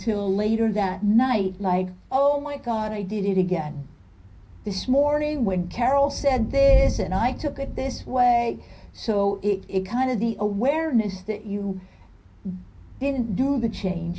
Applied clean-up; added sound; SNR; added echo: none; Thunder / Rain; 10 dB; reverberation time 0.4 s.